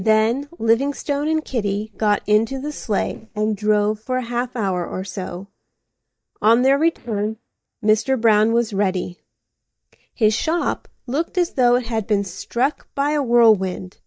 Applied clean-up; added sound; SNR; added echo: neural mask model DeepFilterNet 3.